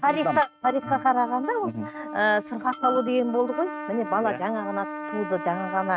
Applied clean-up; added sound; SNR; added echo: neural mask model RNNoise.